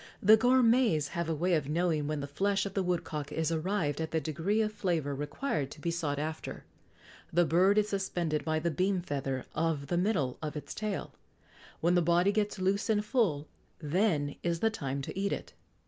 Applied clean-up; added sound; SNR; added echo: none; none; none; none.